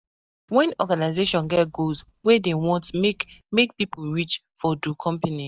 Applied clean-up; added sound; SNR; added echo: neural mask model DeepFilterNet 3.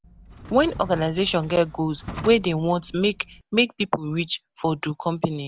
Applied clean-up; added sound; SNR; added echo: none; Drawer open or close; 16 dB; none.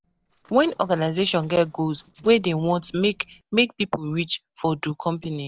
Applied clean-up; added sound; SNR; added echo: neural separator model SepFormer DNS4.